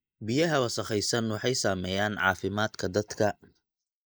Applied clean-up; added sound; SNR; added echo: neural mask model Resemble Enhance denoiser.